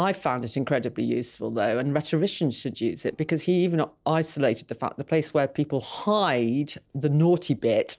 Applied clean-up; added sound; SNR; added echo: neural separator model SepFormer DNS4.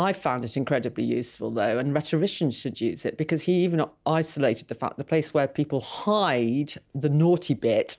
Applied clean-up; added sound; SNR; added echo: none; none; none; none.